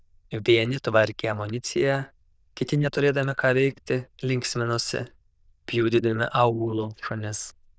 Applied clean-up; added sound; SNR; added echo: neural diffusion model UNIVERSE++.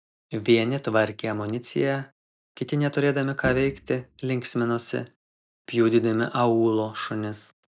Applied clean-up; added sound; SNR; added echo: none; Bowed string instrument; 13 dB; none.